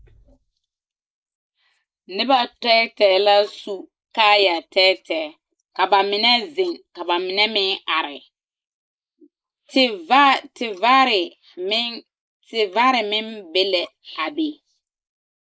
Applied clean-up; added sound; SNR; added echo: neural mask model Resemble Enhance denoiser.